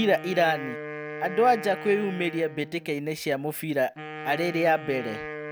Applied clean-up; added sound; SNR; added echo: none; Wind instrument, woodwind instrument; 11 dB; none.